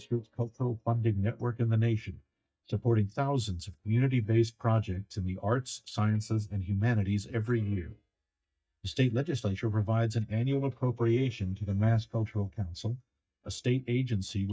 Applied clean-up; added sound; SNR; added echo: neural mask model DeepFilterNet 3.